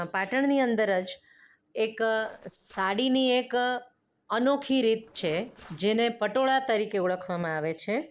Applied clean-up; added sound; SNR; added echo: neural separator model SepFormer DNS4.